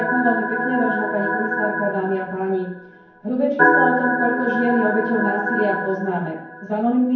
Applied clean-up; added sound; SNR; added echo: none; Organ; 1 dB; reverberation time 0.9 s.